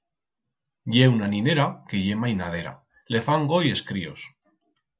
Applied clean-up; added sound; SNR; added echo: none; none; none; none.